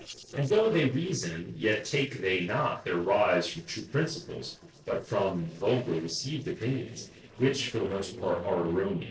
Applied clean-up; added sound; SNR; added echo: neural separator model SepFormer DNS4.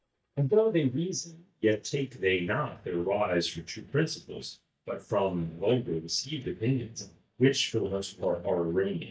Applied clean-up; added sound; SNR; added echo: neural mask model DeepFilterNet 3.